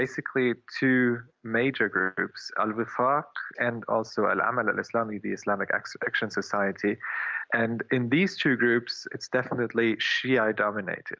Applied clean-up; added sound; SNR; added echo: neural mask model Resemble Enhance denoiser.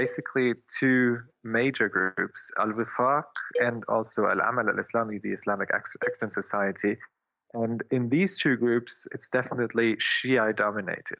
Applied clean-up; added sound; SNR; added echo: neural mask model DeepFilterNet 3.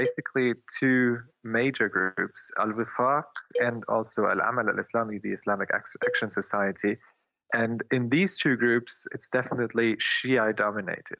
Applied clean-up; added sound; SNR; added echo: neural mask model RNNoise.